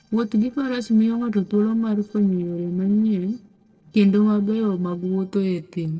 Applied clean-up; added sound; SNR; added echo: neural separator model SepFormer DNS4.